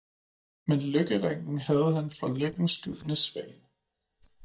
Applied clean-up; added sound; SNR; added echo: neural mask model DeepFilterNet 3.